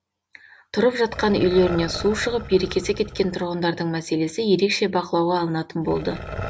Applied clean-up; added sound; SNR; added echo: none; Growling; 14 dB; none.